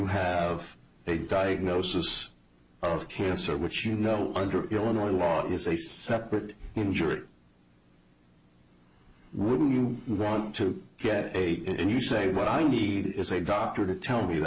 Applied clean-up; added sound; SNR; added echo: none; none; none; none.